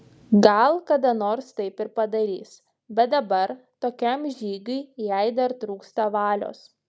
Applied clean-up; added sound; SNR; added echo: none; none; none; none.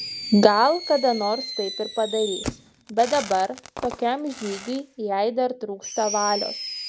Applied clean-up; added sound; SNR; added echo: none; Fireworks; 10 dB; none.